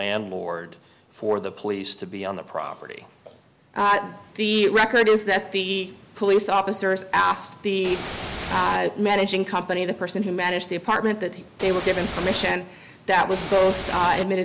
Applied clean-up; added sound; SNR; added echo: none; Ocean / Boat, Water vehicle; 7 dB; none.